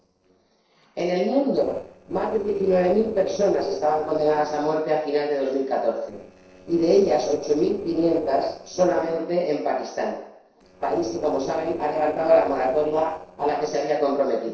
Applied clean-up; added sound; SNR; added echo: neural separator model SepFormer DNS4.